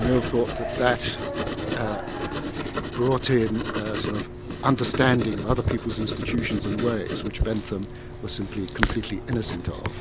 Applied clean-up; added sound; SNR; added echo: none; Writing; 3 dB; none.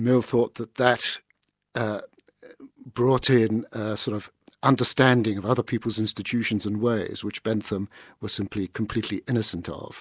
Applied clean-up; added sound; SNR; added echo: none; none; none; none.